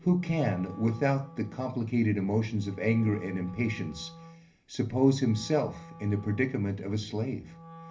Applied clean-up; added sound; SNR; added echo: none; Wind instrument, woodwind instrument; 19 dB; reverberation time 0.3 s.